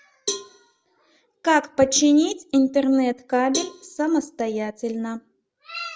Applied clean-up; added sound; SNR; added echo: none; Cowbell; 14 dB; none.